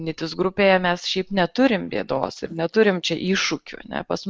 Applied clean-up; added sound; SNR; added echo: neural mask model Resemble Enhance denoiser.